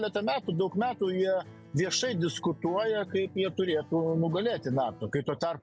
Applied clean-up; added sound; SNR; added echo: none; Acoustic guitar; 19 dB; none.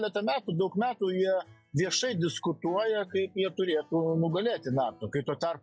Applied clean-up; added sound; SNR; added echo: classical method log-MMSE.